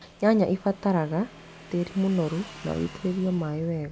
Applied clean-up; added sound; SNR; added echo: none; Motorcycle / Engine; 19 dB; none.